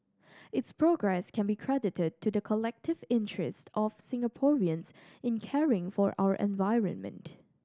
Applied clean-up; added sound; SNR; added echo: none; none; none; none.